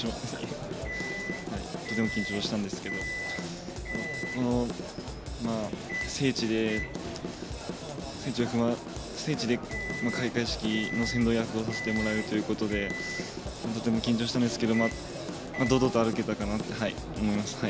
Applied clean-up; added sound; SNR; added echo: none; Drum / Drum kit + Microwave oven; 7 dB; none.